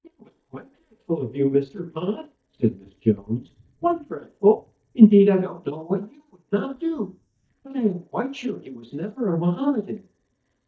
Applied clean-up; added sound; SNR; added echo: neural mask model DeepFilterNet 3.